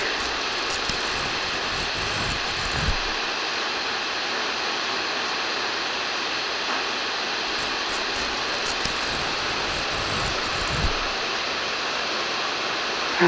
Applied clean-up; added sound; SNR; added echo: none; Tearing; 11 dB; none.